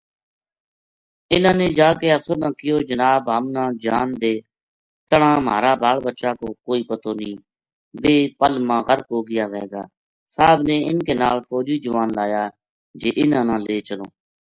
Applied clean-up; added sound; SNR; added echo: none; none; none; none.